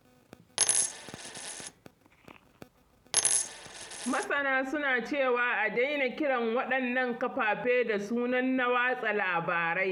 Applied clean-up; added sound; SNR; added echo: none; Coin (dropping); 1 dB; none.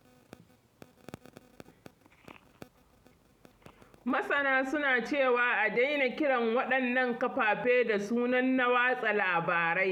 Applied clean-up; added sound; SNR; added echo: none; none; none; none.